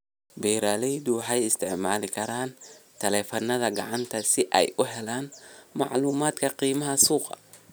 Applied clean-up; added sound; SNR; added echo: none; none; none; none.